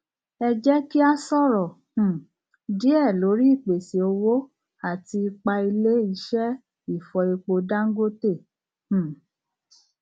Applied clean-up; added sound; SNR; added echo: none; none; none; none.